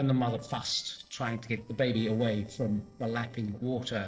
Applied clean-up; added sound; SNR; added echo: neural separator model SepFormer DNS4.